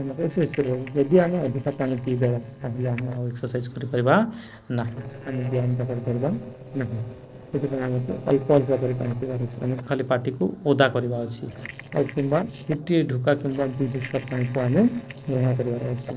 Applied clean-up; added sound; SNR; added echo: neural separator model SepFormer DNS4.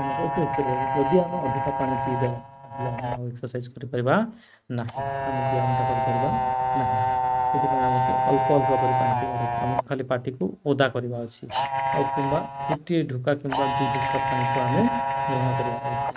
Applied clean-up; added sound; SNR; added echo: neural mask model RNNoise.